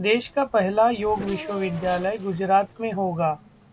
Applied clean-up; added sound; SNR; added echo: none; Race car, auto racing / Accelerating, revving, vroom; 18 dB; none.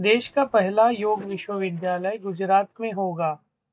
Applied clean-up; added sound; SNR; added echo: neural mask model DeepFilterNet 3.